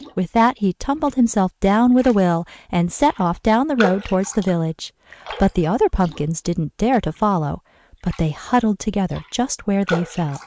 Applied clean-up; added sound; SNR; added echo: neural mask model RNNoise.